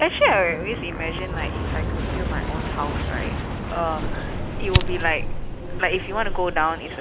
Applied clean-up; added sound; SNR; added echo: none; Fire + Aircraft; 0 dB; none.